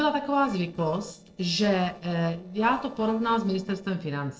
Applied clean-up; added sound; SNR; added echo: neural separator model SepFormer DNS4.